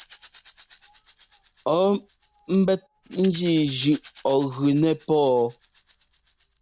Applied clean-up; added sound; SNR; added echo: none; Rattle / Rattle (instrument); 14 dB; none.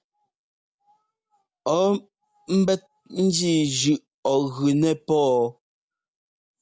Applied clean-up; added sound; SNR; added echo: none; none; none; none.